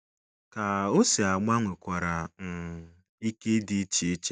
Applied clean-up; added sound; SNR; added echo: none; none; none; none.